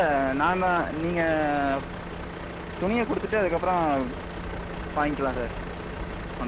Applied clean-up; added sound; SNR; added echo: none; Truck; 7 dB; none.